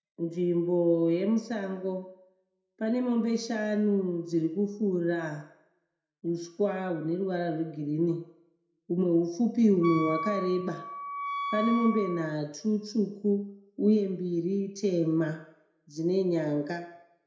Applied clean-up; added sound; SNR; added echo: none; Wind instrument, woodwind instrument; 6 dB; reverberation time 0.6 s.